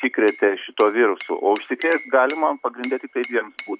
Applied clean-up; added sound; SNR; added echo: none; Glass; 17 dB; none.